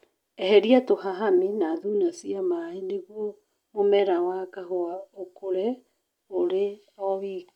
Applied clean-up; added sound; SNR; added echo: none; none; none; none.